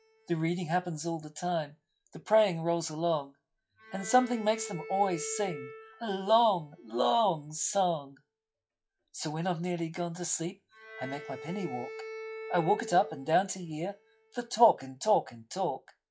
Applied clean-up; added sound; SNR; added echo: classical method log-MMSE.